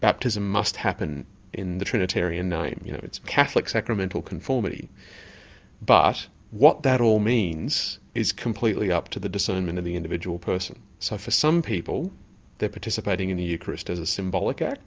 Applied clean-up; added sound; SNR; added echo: none; none; none; none.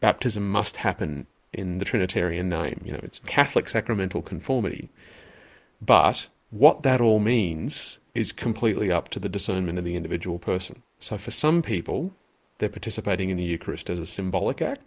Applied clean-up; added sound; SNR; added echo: neural mask model Resemble Enhance denoiser.